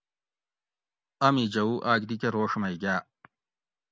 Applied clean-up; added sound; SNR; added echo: none; none; none; none.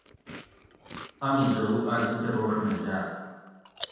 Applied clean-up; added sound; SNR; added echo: none; Chewing, mastication; 14 dB; reverberation time 1.2 s.